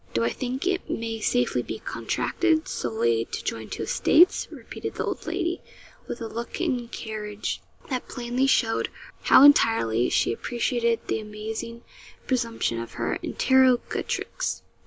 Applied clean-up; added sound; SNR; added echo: none; none; none; none.